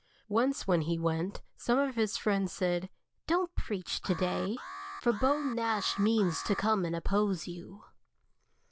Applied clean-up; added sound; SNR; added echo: none; Alarm; 13 dB; none.